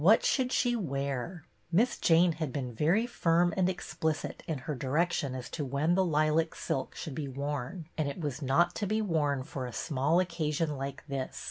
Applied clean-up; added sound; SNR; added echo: none; none; none; none.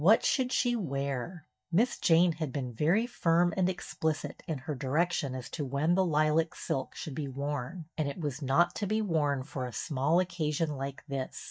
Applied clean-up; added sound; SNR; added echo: neural mask model DeepFilterNet 3.